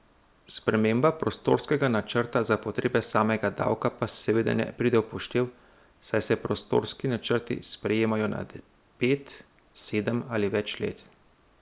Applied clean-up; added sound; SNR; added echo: none; none; none; none.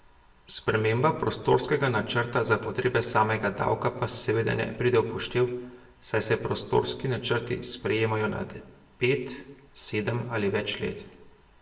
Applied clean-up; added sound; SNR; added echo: none; none; none; reverberation time 0.7 s.